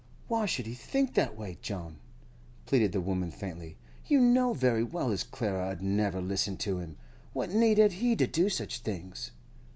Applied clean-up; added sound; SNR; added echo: none; none; none; none.